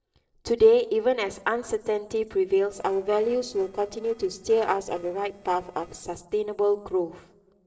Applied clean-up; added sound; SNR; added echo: neural separator model SepFormer DNS4.